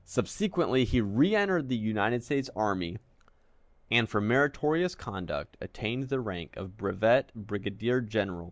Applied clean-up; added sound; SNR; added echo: none; none; none; none.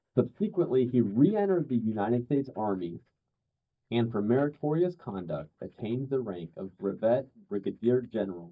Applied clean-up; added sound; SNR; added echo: neural mask model DeepFilterNet 3.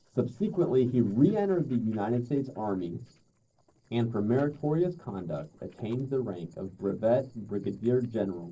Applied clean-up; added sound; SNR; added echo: neural separator model SepFormer DNS4.